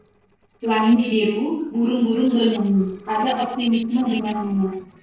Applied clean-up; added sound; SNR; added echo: neural separator model SepFormer DNS4.